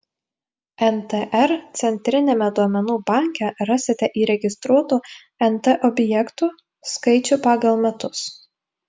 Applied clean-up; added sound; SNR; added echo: none; none; none; none.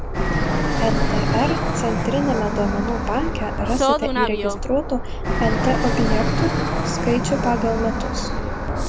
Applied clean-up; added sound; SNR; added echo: none; Fixed-wing aircraft, airplane; -3 dB; none.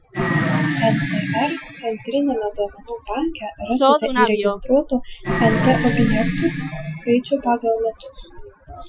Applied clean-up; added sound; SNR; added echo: classical method Wiener filter.